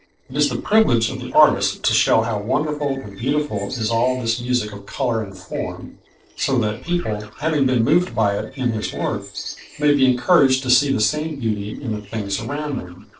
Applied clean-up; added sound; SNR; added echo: neural separator model SepFormer DNS4.